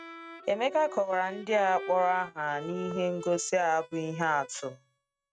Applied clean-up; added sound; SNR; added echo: neural mask model RNNoise.